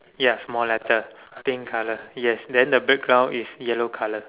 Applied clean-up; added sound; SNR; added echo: none; none; none; none.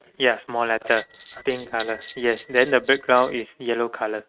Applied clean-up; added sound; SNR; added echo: neural mask model RNNoise.